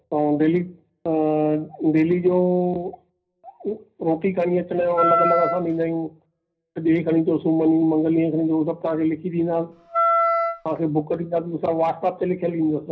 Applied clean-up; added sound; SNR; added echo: none; Wind instrument, woodwind instrument; 0 dB; reverberation time 0.4 s.